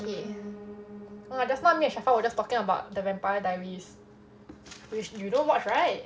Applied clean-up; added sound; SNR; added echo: none; Piano; 17 dB; none.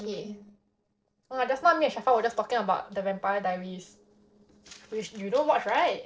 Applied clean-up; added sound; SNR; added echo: neural separator model SepFormer DNS4.